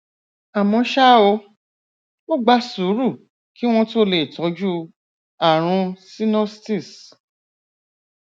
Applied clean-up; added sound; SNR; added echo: none; none; none; none.